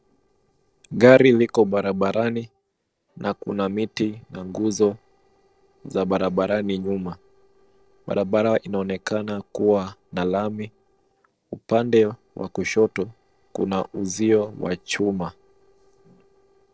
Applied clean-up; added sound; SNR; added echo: neural separator model SepFormer DNS4.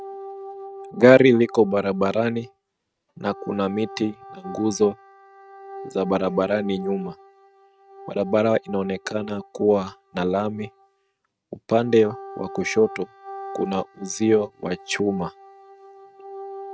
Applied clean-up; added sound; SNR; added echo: neural mask model RNNoise.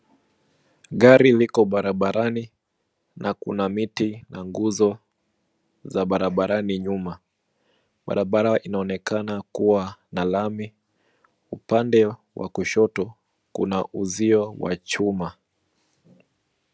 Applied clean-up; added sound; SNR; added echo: none; none; none; none.